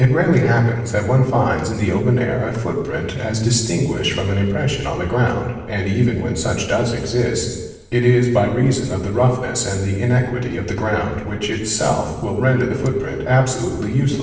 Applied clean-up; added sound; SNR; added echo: neural separator model SepFormer DNS4.